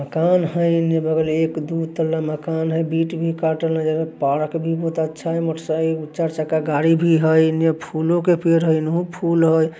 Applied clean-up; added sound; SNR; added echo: none; none; none; none.